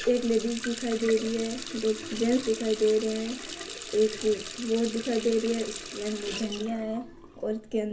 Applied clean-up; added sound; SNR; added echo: none; Water tap, faucet; 11 dB; reverberation time 0.3 s.